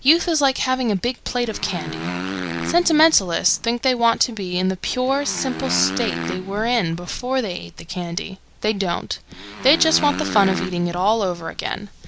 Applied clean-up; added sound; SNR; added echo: none; Motorcycle; 9 dB; none.